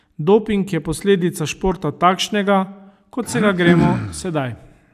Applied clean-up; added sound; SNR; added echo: none; Cough; 2 dB; none.